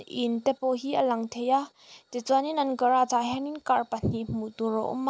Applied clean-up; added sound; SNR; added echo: none; none; none; none.